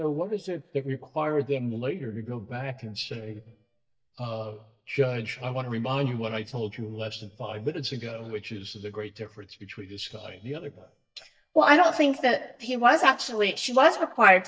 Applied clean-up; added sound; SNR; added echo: neural mask model DeepFilterNet 3.